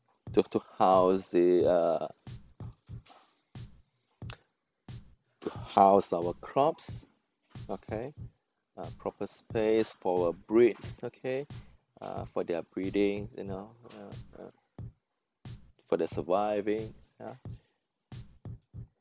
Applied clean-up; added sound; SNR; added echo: none; Drum; 17 dB; none.